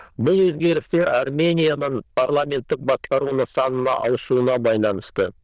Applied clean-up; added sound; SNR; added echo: neural diffusion model UNIVERSE++.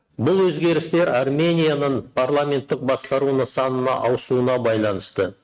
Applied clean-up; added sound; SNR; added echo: neural mask model RNNoise.